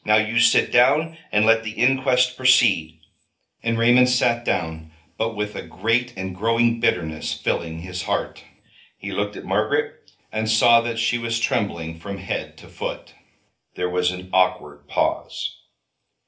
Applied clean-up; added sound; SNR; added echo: none; none; none; reverberation time 0.3 s.